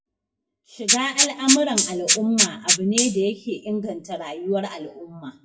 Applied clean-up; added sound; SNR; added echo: classical method WPE with log-MMSE.